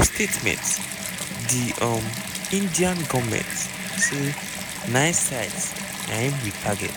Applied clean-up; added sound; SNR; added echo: none; Bathtub (filling or washing) / Water tap, faucet; 5 dB; none.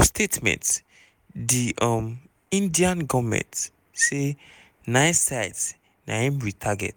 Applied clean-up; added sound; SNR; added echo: none; none; none; none.